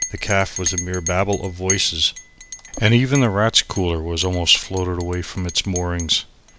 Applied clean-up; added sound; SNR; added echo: none; Chink, clink; 11 dB; none.